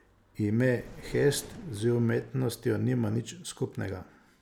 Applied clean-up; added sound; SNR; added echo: none; Thunder; 17 dB; none.